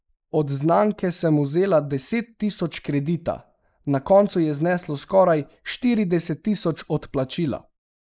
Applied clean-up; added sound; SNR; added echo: neural mask model Resemble Enhance denoiser.